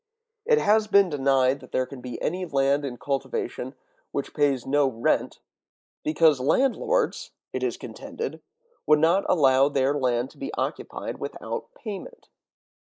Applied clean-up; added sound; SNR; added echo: neural mask model Resemble Enhance denoiser.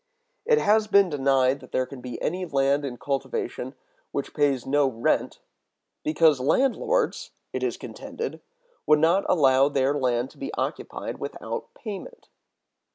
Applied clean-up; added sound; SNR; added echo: none; none; none; none.